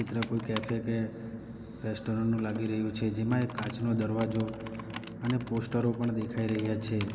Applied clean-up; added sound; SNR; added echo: none; Computer keyboard; 16 dB; none.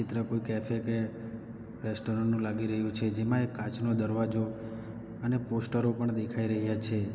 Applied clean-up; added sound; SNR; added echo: none; none; none; none.